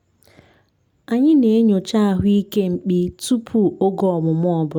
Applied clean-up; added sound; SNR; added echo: none; none; none; none.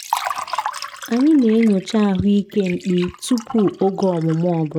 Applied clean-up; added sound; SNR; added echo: neural mask model RNNoise.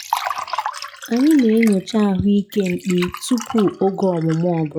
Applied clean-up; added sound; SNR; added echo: classical method log-MMSE.